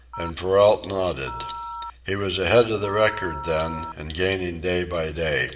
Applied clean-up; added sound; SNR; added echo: none; Telephone; 13 dB; reverberation time 1.0 s.